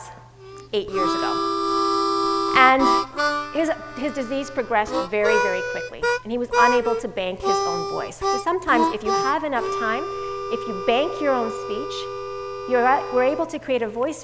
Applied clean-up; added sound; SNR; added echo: none; Harmonica; 1 dB; none.